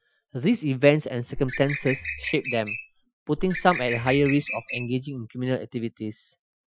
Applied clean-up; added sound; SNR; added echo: classical method Wiener filter.